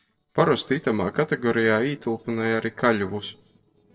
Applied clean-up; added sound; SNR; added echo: neural separator model SepFormer DNS4.